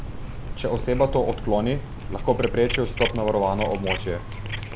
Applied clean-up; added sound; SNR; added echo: none; Cat; 5 dB; none.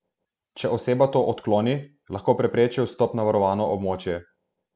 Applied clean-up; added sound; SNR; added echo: none; none; none; none.